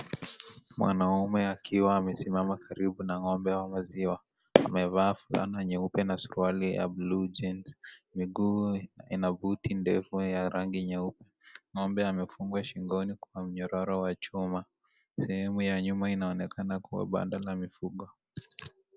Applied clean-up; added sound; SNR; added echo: none; Walk, footsteps; 1 dB; none.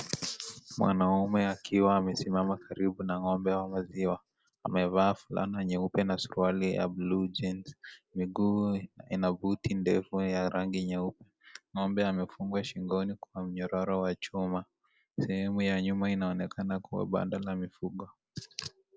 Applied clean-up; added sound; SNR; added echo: none; none; none; none.